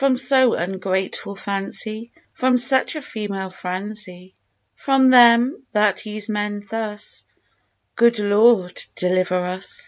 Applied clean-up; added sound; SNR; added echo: none; none; none; none.